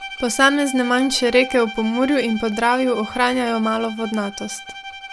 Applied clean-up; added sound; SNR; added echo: none; Bowed string instrument; 14 dB; none.